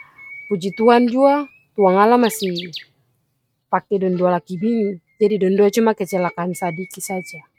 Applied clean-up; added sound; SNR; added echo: neural mask model RNNoise.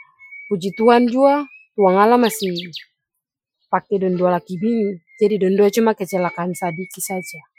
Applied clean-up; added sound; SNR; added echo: classical method Wiener filter.